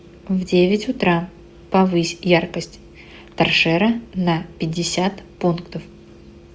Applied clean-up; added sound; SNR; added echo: none; none; none; none.